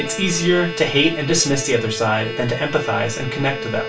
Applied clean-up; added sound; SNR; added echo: none; Bowed string instrument; 10 dB; reverberation time 0.2 s.